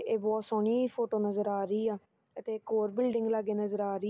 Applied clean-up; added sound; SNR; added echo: none; none; none; none.